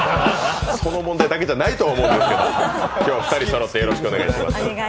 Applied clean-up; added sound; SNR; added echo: none; Drum kit; 8 dB; none.